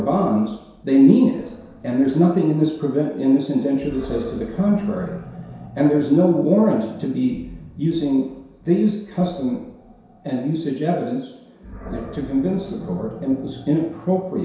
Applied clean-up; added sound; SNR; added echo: none; Animal; 19 dB; reverberation time 0.7 s.